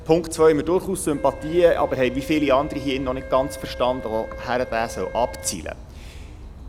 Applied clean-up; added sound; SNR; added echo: none; Bird vocalization, bird call, bird song + Wind instrument, woodwind instrument; 14 dB; none.